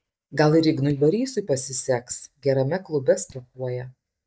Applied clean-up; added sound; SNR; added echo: neural mask model DeepFilterNet 3.